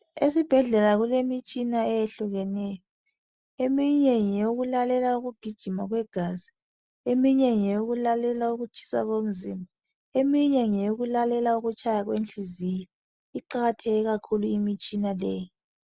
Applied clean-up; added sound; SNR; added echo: none; none; none; none.